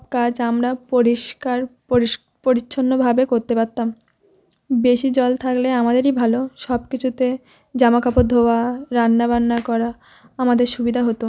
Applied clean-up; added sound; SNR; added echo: none; none; none; none.